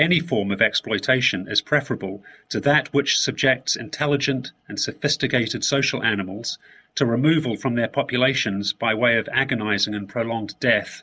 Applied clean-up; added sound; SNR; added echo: none; none; none; none.